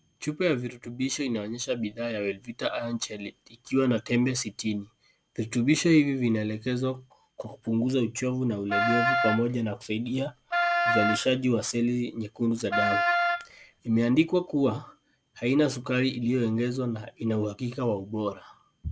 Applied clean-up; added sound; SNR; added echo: none; Wind instrument, woodwind instrument; -1 dB; none.